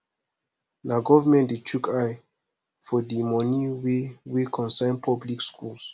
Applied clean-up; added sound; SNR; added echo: none; none; none; none.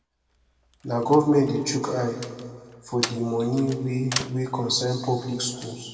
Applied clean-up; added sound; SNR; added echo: none; Slam; 13 dB; reverberation time 1.9 s.